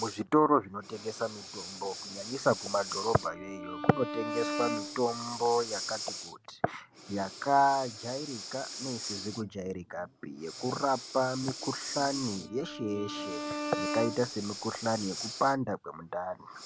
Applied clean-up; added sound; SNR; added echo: none; Bowed string instrument + Breathing; 8 dB; none.